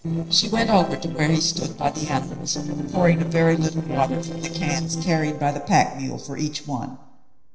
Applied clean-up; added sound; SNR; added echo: neural separator model SepFormer DNS4.